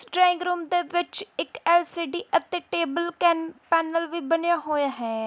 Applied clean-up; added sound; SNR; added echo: none; none; none; none.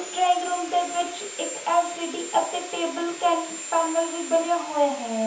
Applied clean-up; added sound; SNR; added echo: none; Sawing; 11 dB; reverberation time 0.7 s.